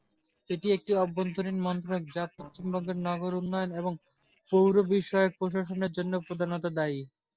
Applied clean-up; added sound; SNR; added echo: neural separator model SepFormer DNS4.